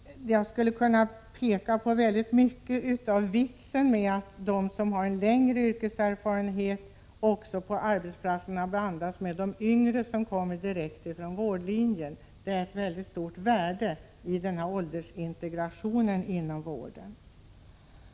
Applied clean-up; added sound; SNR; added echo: none; none; none; none.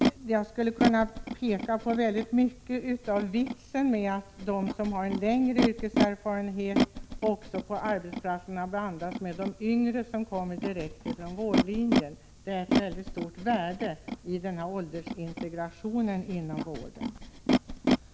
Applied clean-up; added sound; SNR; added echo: none; Animal; 2 dB; none.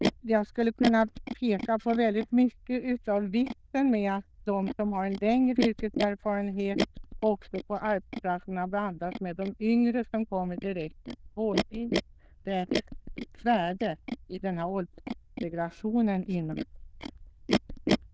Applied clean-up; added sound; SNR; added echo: neural diffusion model UNIVERSE++.